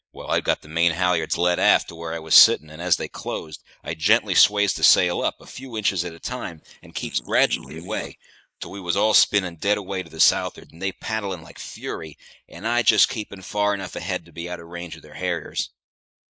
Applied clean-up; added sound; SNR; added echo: neural mask model Resemble Enhance denoiser.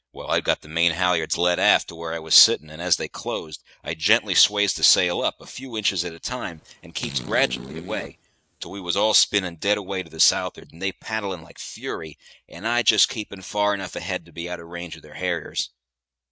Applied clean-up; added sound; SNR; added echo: neural mask model RNNoise.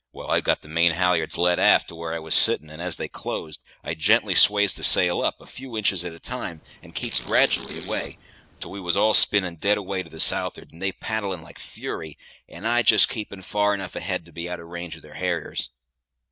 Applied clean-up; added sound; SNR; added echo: neural separator model SepFormer DNS4.